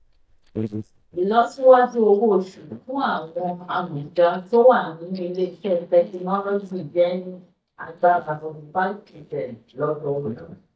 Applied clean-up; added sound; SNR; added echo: neural mask model DeepFilterNet 3.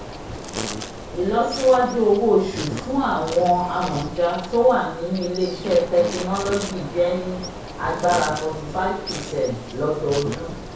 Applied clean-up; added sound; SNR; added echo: none; Insect; 10 dB; reverberation time 0.6 s.